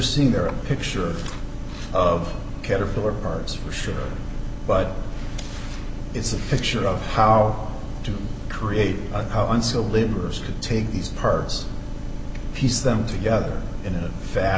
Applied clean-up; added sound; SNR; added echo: none; none; none; none.